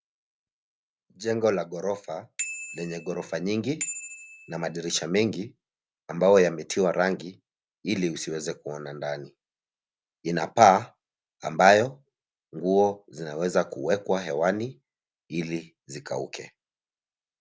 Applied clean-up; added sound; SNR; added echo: none; Bicycle bell; 11 dB; none.